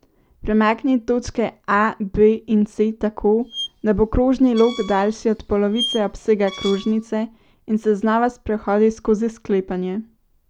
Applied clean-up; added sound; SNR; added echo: none; Squeak; 13 dB; none.